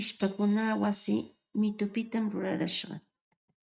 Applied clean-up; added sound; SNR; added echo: neural mask model RNNoise.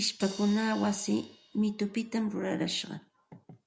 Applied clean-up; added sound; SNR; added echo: none; Crash cymbal; 19 dB; none.